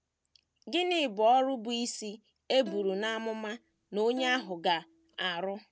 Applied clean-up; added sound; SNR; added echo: none; Bowed string instrument; 18 dB; none.